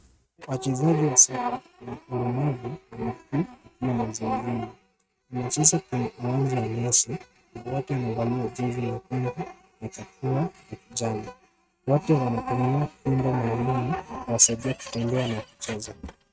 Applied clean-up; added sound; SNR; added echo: neural mask model RNNoise.